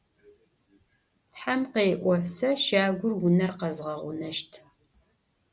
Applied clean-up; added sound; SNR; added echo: none; none; none; none.